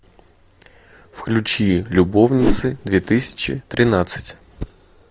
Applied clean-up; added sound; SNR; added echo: none; Whoosh, swoosh, swish; 9 dB; none.